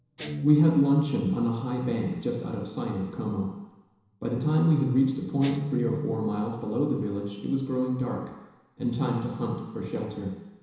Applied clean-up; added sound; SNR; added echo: none; Guitar; 13 dB; reverberation time 1.0 s.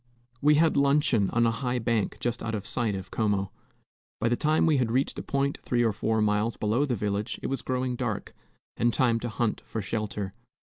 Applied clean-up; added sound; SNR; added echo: none; none; none; none.